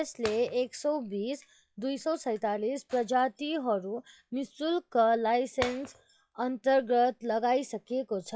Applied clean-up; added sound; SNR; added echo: classical method log-MMSE.